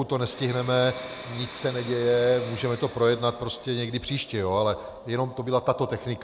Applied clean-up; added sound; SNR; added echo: none; Domestic sounds, home sounds; 18 dB; none.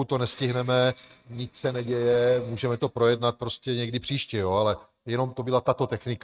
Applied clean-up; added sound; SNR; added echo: neural mask model RNNoise.